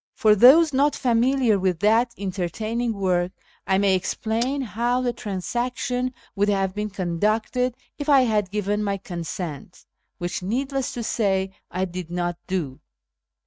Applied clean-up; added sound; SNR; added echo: neural mask model RNNoise.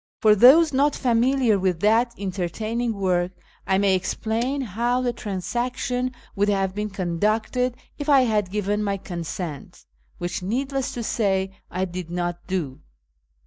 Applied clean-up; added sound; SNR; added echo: neural mask model DeepFilterNet 3.